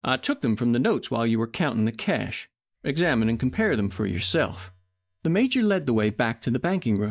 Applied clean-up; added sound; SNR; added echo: neural mask model DeepFilterNet 3.